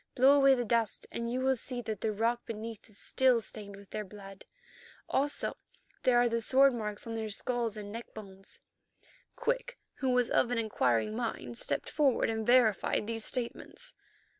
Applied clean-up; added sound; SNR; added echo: none; none; none; none.